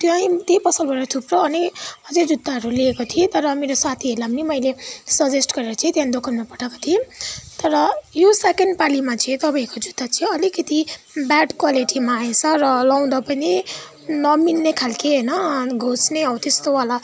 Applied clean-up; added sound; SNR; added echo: none; none; none; none.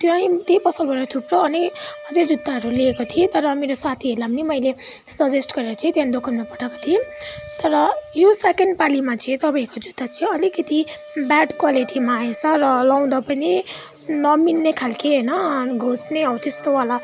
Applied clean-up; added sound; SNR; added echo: none; Wind instrument, woodwind instrument; 20 dB; none.